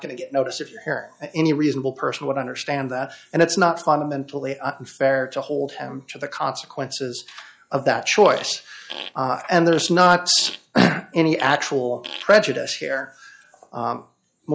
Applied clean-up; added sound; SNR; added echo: classical method log-MMSE.